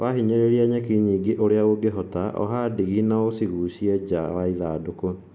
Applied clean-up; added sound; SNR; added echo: none; none; none; none.